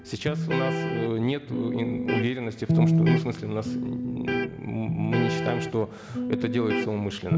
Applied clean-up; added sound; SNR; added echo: none; Electric guitar; -2 dB; none.